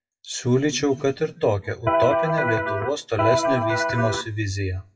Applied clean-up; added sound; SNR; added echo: classical method WPE with log-MMSE.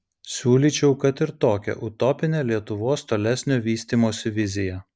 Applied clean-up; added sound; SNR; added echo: none; none; none; none.